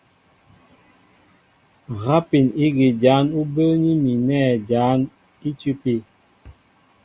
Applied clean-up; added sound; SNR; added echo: none; none; none; none.